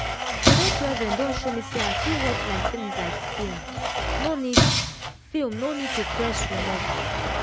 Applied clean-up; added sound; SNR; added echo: none; Domestic sounds, home sounds + Explosion; -5 dB; none.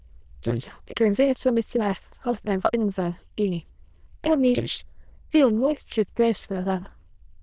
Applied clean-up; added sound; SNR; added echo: neural diffusion model UNIVERSE++.